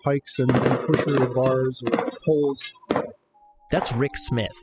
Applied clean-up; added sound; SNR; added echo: classical method spectral subtraction.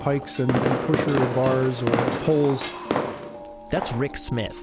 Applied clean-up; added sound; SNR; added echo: none; Fireworks; 3 dB; none.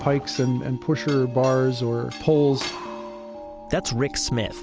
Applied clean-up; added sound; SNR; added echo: none; none; none; none.